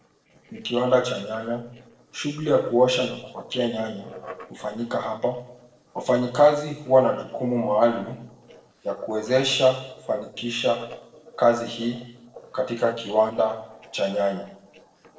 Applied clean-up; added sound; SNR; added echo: neural separator model SepFormer DNS4.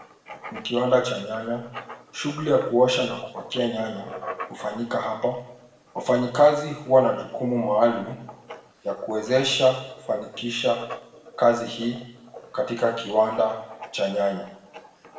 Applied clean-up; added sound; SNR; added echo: none; Writing; 19 dB; reverberation time 0.8 s.